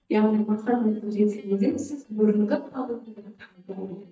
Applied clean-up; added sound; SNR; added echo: neural mask model DeepFilterNet 3.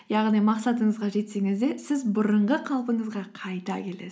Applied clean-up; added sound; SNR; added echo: none; none; none; none.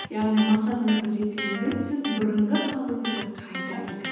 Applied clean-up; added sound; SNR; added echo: none; Electric guitar; 9 dB; reverberation time 1.1 s.